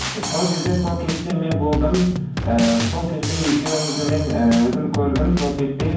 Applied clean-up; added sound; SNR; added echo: none; Drum kit; 4 dB; reverberation time 0.9 s.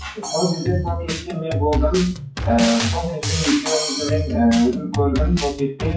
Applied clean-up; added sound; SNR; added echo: classical method WPE with log-MMSE.